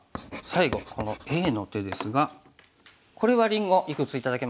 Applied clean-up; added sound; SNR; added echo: none; Writing; 14 dB; none.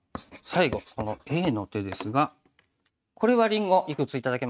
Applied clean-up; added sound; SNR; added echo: neural mask model RNNoise.